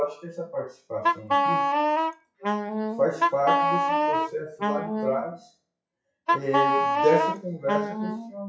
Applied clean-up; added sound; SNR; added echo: classical method WPE with log-MMSE.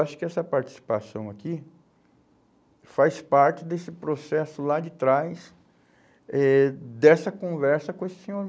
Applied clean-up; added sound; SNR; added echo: none; none; none; none.